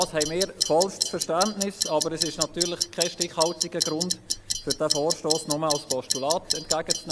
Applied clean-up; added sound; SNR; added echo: none; Clock; 1 dB; none.